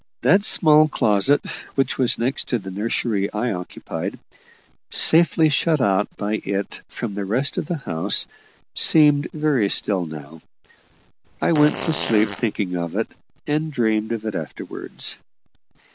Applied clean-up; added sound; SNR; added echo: none; Fart; 10 dB; none.